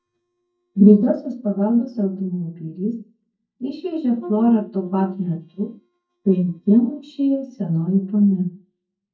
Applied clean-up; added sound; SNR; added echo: neural mask model DeepFilterNet 3.